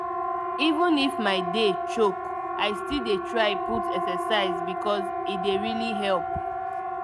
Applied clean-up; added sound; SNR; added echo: none; Siren; 2 dB; none.